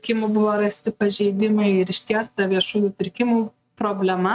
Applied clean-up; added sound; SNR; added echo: neural mask model RNNoise.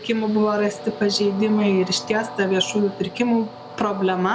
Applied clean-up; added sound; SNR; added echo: none; Train; 14 dB; none.